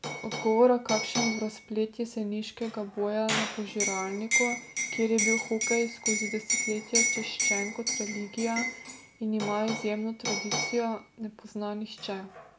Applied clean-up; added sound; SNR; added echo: none; Liquid; 2 dB; none.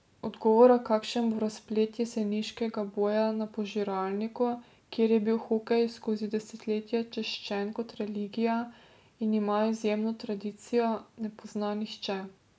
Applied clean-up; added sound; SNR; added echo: none; none; none; none.